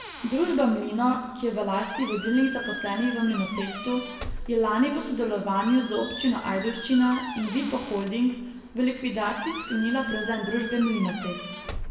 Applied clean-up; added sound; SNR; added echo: none; Squeak; 11 dB; reverberation time 1.1 s.